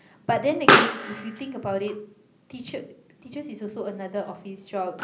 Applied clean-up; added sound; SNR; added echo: none; Explosion; -4 dB; reverberation time 0.5 s.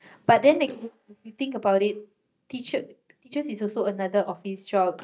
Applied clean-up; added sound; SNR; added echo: neural mask model DeepFilterNet 3.